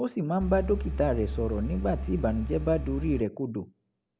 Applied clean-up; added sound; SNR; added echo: none; Engine; 4 dB; none.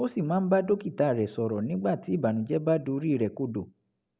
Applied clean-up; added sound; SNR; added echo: none; none; none; none.